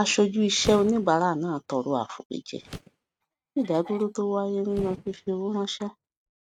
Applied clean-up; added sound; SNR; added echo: neural mask model RNNoise.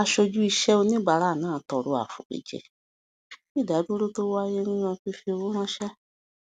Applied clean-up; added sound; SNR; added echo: none; none; none; none.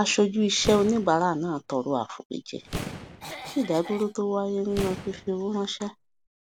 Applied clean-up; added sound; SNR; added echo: none; Cough + Boom; 12 dB; none.